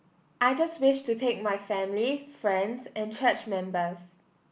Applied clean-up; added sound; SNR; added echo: none; none; none; none.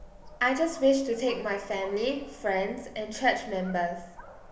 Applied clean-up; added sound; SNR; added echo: none; Dog; 18 dB; reverberation time 0.8 s.